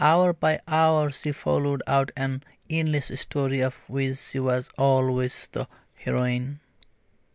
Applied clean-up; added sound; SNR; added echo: none; none; none; none.